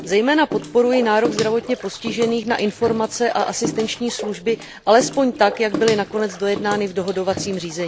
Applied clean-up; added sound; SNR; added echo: none; Bathtub (filling or washing) / Water / Splash, splatter; 11 dB; none.